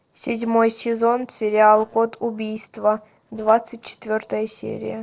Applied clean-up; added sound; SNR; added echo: neural separator model SepFormer DNS4.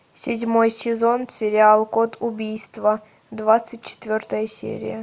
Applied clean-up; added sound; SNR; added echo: none; none; none; none.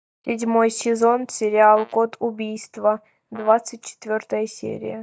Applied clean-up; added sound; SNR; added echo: neural mask model DeepFilterNet 3.